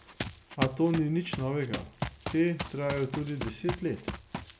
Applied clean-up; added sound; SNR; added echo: none; Run; 6 dB; none.